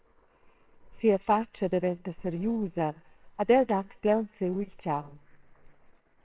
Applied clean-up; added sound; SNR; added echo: neural separator model SepFormer WHAMR!.